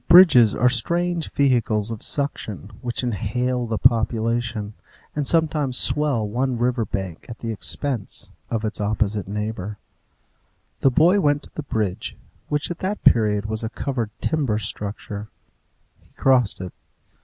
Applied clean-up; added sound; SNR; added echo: none; none; none; none.